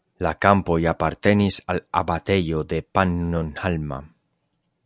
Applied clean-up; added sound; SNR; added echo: none; none; none; none.